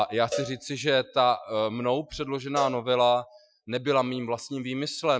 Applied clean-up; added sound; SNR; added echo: classical method Wiener filter.